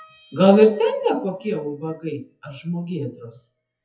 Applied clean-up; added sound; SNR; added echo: classical method WPE with log-MMSE.